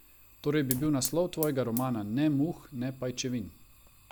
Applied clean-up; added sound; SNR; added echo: none; Fire; 13 dB; none.